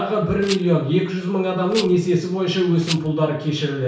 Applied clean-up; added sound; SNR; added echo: none; Rattle; 17 dB; reverberation time 0.6 s.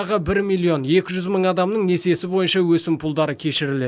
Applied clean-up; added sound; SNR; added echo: none; none; none; none.